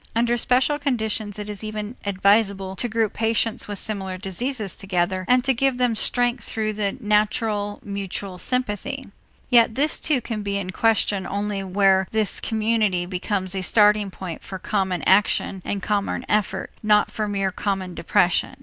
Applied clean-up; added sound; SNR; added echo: none; none; none; none.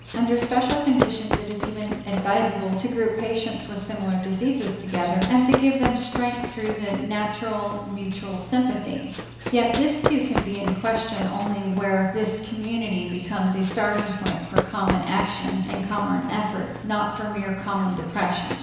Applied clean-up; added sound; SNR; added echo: none; Run; 7 dB; reverberation time 1.0 s.